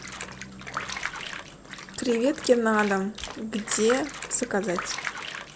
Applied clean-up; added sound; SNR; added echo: none; Bathtub (filling or washing); 9 dB; none.